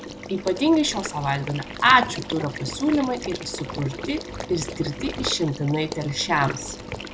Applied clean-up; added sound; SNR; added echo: none; Water / Liquid; 10 dB; none.